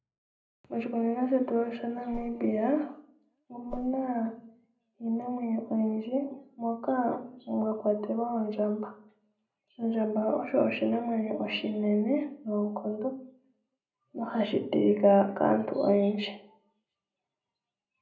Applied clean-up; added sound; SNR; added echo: none; Whoosh, swoosh, swish; 15 dB; reverberation time 0.4 s.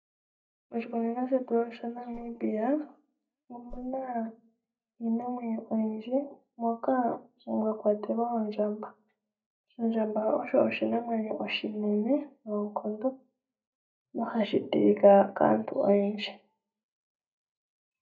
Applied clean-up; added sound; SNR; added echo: neural mask model DeepFilterNet 3.